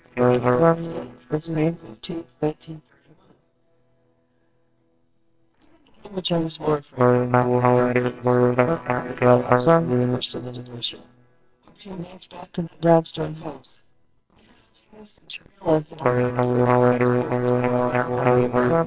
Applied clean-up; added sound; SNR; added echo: neural separator model SepFormer WHAMR!.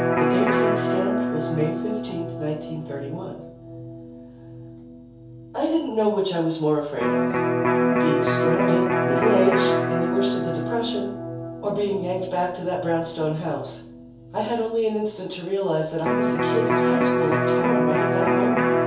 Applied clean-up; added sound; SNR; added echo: none; Electric guitar; -3 dB; reverberation time 0.6 s.